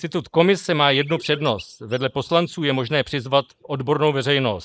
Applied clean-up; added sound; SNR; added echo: neural mask model Resemble Enhance denoiser.